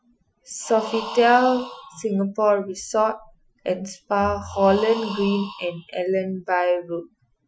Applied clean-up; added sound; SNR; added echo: classical method Wiener filter.